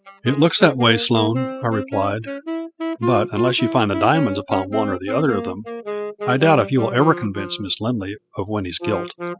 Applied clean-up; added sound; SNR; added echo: classical method spectral subtraction.